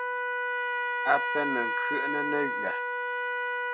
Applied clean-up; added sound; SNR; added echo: none; Trumpet; -4 dB; none.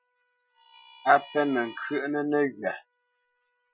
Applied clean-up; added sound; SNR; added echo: classical method Wiener filter.